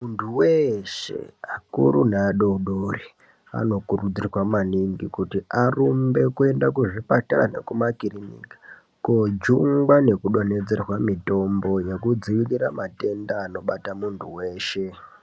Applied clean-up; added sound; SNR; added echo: none; none; none; none.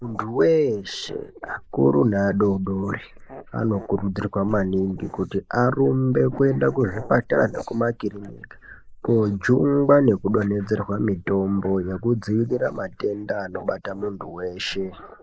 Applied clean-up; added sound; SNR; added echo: neural mask model Resemble Enhance denoiser.